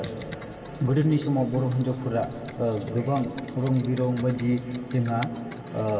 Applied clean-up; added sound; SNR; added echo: none; Computer keyboard; 16 dB; reverberation time 2.6 s.